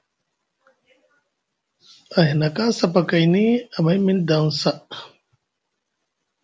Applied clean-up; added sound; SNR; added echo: none; none; none; none.